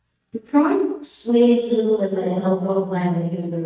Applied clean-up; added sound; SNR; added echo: neural mask model DeepFilterNet 3.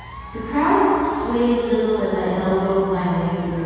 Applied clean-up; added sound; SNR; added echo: none; Applause / Crowd / Cheering; 20 dB; reverberation time 2.1 s.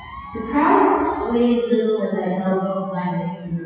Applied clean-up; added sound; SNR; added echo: classical method WPE with log-MMSE.